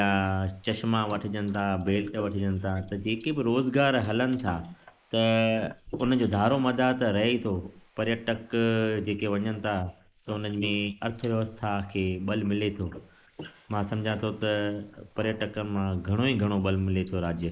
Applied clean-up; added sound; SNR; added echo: neural mask model Resemble Enhance denoiser.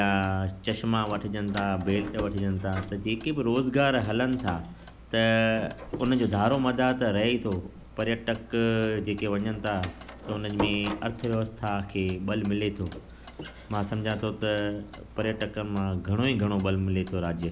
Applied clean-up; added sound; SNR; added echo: none; Clock + Door; 13 dB; none.